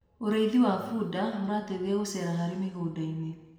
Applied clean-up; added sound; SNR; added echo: none; none; none; reverberation time 1.2 s.